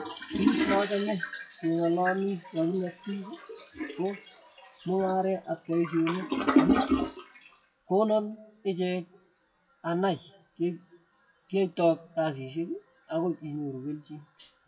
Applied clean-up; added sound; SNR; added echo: classical method WPE with log-MMSE.